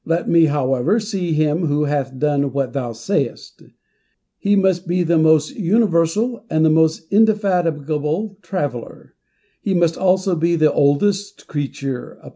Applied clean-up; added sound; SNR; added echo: none; none; none; none.